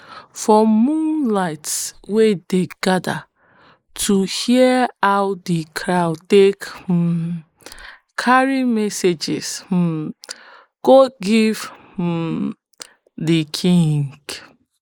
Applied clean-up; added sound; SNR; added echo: neural mask model Resemble Enhance denoiser.